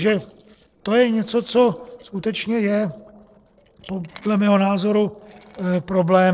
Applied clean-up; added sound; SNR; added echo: neural separator model SepFormer DNS4.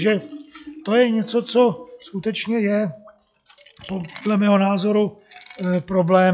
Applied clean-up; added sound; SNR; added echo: classical method log-MMSE.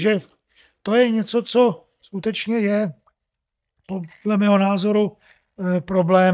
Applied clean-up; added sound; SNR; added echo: neural mask model DeepFilterNet 3.